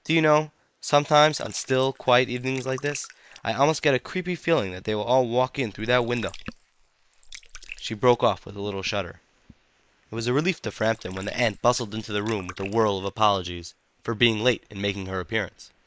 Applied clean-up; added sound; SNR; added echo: neural mask model Resemble Enhance denoiser.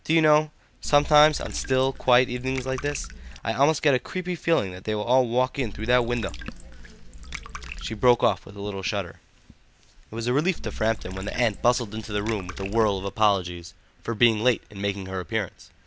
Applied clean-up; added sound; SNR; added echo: none; Water / Liquid; 10 dB; none.